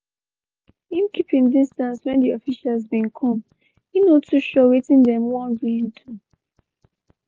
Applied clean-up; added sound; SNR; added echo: none; none; none; none.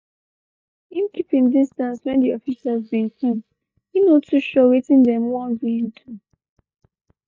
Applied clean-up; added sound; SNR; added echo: neural mask model DeepFilterNet 3.